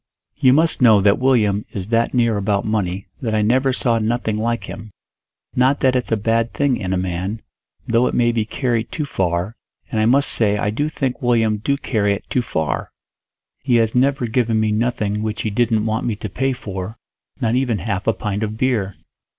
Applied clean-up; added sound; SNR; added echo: none; none; none; none.